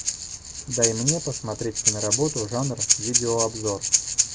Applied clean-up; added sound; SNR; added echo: none; Breathing; -3 dB; none.